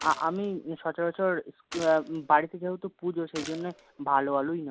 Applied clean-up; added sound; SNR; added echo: none; Gunshot, gunfire; 18 dB; none.